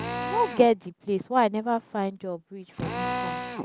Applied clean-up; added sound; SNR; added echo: none; Drill; 7 dB; none.